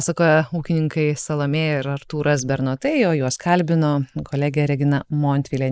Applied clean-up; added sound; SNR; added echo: neural mask model Resemble Enhance denoiser.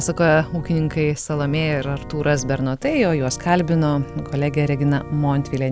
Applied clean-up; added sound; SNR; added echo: none; Organ; 14 dB; none.